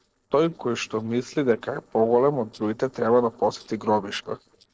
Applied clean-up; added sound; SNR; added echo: neural separator model SepFormer DNS4.